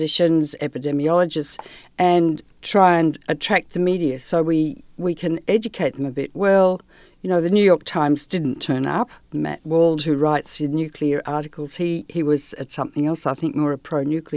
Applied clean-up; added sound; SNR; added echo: none; none; none; none.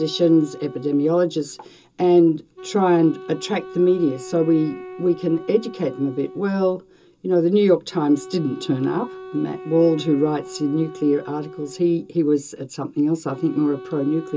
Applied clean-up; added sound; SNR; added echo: none; Wind instrument, woodwind instrument; 17 dB; reverberation time 0.2 s.